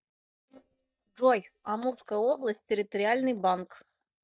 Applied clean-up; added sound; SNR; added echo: neural mask model DeepFilterNet 3.